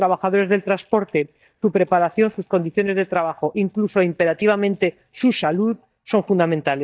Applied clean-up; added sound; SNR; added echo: neural mask model DeepFilterNet 3.